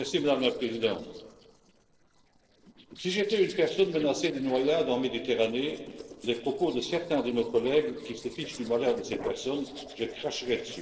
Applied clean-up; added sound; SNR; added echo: neural separator model SepFormer DNS4.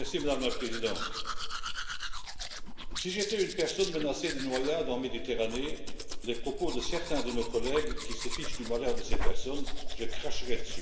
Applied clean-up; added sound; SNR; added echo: none; Domestic sounds, home sounds; -4 dB; reverberation time 1.9 s.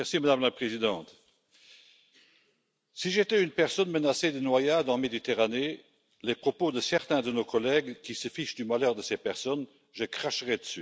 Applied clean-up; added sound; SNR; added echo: none; none; none; none.